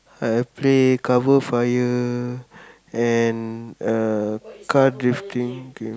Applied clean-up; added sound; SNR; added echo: none; none; none; none.